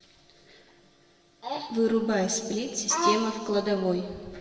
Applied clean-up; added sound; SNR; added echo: none; none; none; reverberation time 1.6 s.